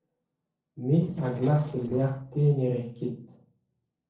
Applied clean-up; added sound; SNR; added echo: neural separator model SepFormer DNS4.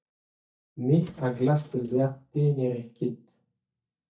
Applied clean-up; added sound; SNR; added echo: neural mask model DeepFilterNet 3.